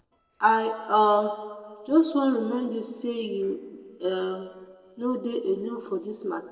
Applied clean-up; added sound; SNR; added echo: neural separator model SepFormer DNS4.